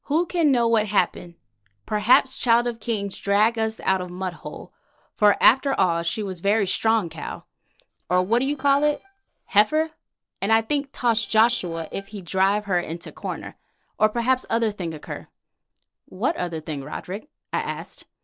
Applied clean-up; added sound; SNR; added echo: neural separator model SepFormer DNS4.